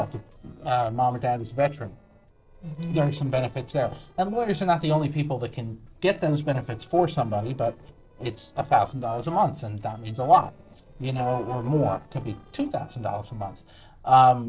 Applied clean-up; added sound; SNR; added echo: neural separator model SepFormer DNS4.